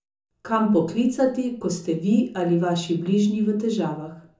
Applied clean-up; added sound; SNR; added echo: none; none; none; reverberation time 0.6 s.